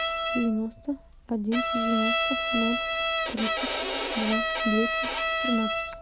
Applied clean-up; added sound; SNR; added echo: none; Bowed string instrument; -2 dB; none.